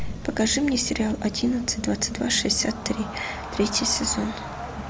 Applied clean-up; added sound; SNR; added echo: none; Crowd; 11 dB; none.